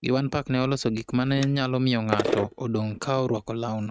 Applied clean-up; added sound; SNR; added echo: neural mask model RNNoise.